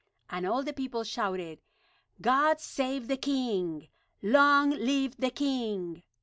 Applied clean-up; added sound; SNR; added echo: none; none; none; none.